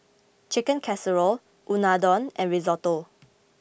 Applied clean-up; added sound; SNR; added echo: none; none; none; none.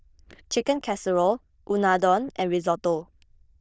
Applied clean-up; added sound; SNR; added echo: neural diffusion model UNIVERSE++.